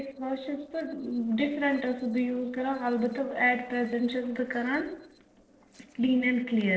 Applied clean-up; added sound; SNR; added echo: neural separator model SepFormer DNS4.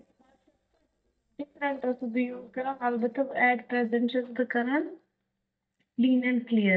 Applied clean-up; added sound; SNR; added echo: neural mask model DeepFilterNet 3.